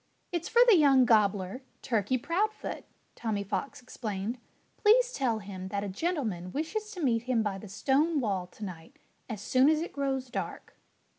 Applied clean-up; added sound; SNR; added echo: none; none; none; none.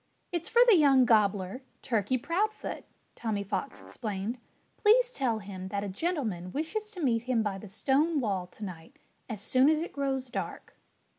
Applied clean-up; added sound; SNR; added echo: none; Fart; 17 dB; none.